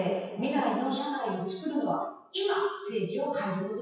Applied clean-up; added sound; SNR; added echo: classical method WPE with log-MMSE.